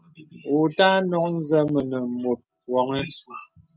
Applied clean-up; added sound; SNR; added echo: none; none; none; none.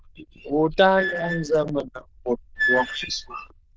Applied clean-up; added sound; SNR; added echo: neural diffusion model UNIVERSE++.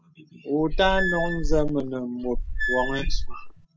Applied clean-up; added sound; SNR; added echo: none; Squeak / Screech; -1 dB; none.